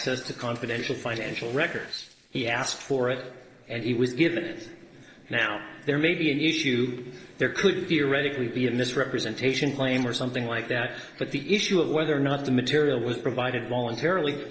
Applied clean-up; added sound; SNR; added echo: neural separator model SepFormer DNS4.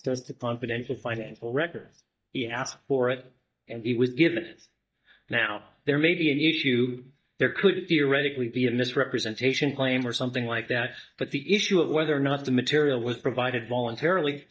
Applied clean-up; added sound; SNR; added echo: neural mask model DeepFilterNet 3.